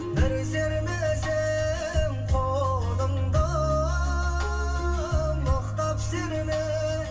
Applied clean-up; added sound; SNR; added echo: none; none; none; reverberation time 0.3 s.